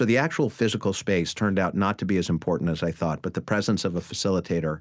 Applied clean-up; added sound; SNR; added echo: none; none; none; none.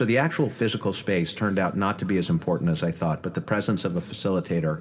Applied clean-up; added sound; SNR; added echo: none; none; none; reverberation time 1.6 s.